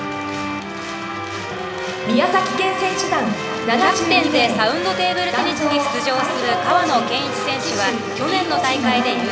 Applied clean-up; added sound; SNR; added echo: none; Bowed string instrument; 11 dB; reverberation time 1.6 s.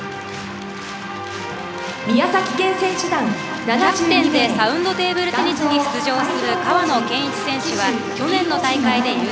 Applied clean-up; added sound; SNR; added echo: none; none; none; none.